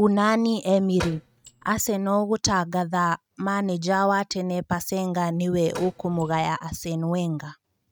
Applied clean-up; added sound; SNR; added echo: neural mask model RNNoise.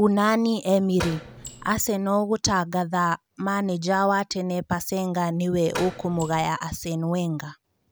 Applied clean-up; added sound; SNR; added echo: none; Door; 11 dB; none.